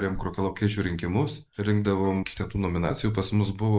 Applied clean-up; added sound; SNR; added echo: neural mask model Resemble Enhance denoiser.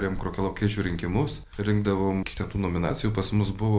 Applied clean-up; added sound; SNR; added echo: none; none; none; none.